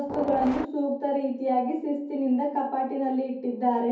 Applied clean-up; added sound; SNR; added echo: none; Train; 6 dB; reverberation time 0.6 s.